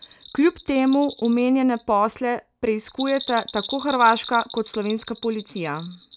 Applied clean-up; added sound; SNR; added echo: none; Bell; 16 dB; none.